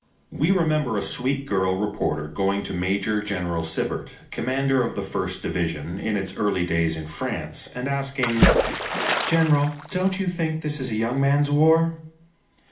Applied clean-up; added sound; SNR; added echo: none; Splash, splatter; 0 dB; reverberation time 0.4 s.